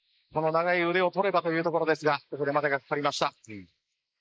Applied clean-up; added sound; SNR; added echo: neural mask model Resemble Enhance denoiser.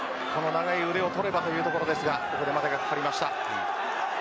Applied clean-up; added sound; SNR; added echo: none; Keyboard (musical); 19 dB; none.